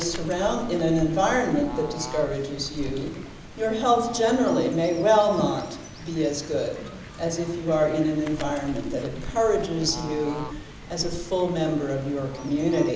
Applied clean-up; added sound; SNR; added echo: none; Bird / Fowl; 13 dB; none.